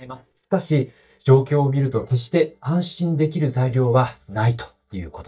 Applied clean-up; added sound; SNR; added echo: neural mask model DeepFilterNet 3.